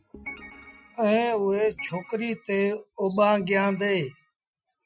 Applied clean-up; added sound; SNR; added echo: classical method Wiener filter.